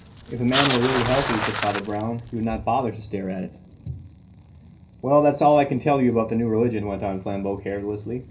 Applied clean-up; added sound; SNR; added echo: none; Bicycle; 9 dB; reverberation time 0.4 s.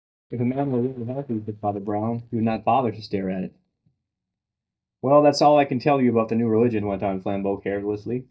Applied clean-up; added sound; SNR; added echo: neural mask model DeepFilterNet 3.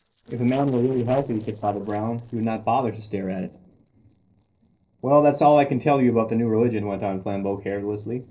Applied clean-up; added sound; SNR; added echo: neural separator model SepFormer DNS4.